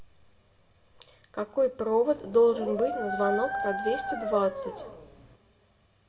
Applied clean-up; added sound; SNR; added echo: none; Dog; 5 dB; reverberation time 0.7 s.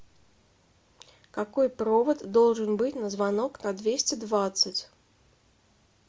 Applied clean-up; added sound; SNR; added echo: none; none; none; none.